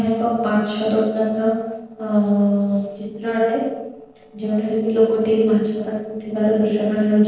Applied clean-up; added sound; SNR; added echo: neural separator model SepFormer DNS4.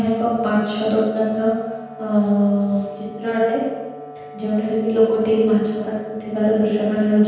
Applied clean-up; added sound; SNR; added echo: none; Wind instrument, woodwind instrument; 18 dB; reverberation time 1.2 s.